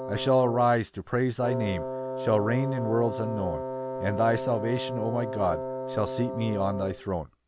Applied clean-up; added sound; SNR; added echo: none; Wind instrument, woodwind instrument; 6 dB; none.